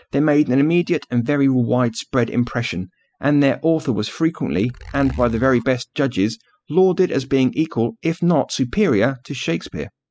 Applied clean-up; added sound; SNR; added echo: classical method spectral subtraction.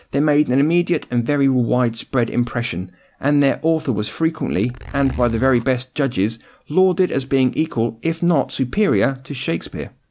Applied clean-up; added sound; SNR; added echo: none; Zipper (clothing); 13 dB; none.